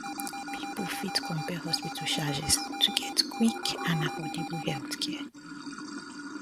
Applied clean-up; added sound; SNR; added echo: none; Alarm + Sink (filling or washing) / Water; 5 dB; none.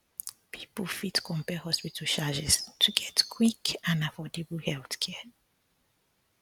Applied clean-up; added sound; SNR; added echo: none; none; none; none.